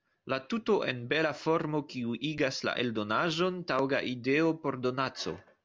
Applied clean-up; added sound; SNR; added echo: none; none; none; none.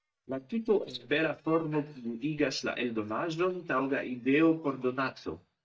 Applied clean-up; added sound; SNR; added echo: neural mask model DeepFilterNet 3.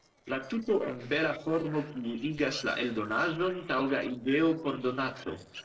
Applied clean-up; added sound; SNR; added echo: neural separator model SepFormer DNS4.